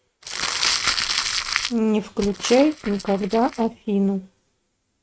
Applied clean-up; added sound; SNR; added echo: neural mask model RNNoise.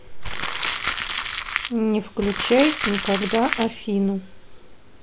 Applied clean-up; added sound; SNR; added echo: none; Crumpling, crinkling; 1 dB; none.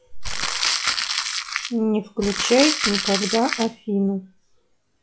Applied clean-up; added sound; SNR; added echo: classical method log-MMSE.